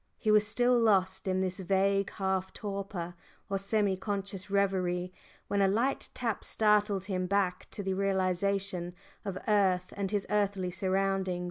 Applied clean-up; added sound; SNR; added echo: none; none; none; none.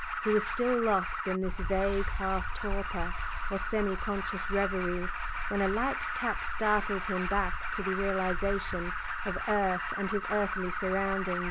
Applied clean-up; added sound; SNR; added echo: none; Alarm; 1 dB; none.